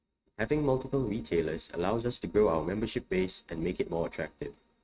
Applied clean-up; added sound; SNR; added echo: neural mask model RNNoise.